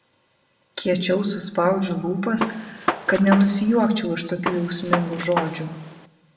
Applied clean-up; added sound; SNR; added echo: none; Gunshot, gunfire; 6 dB; reverberation time 0.8 s.